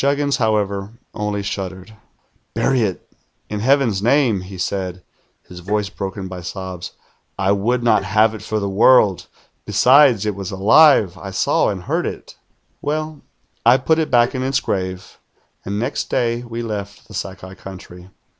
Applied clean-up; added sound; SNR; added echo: none; Tap; 17 dB; none.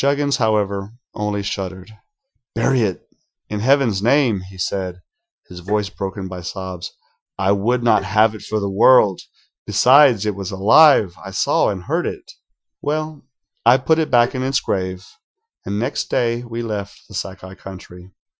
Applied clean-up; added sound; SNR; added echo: classical method Wiener filter.